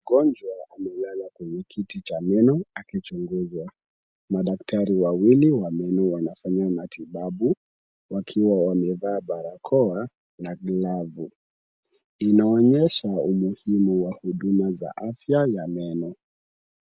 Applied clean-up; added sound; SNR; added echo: none; none; none; none.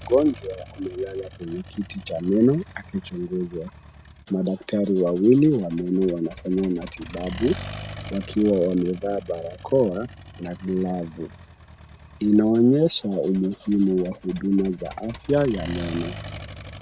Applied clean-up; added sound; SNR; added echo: none; Accelerating, revving, vroom; 17 dB; none.